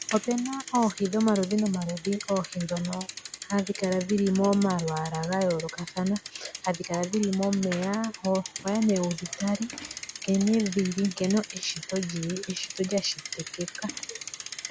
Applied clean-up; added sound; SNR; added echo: none; Bicycle; 12 dB; none.